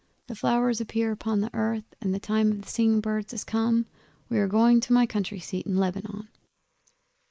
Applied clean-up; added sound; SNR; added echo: neural mask model Resemble Enhance denoiser.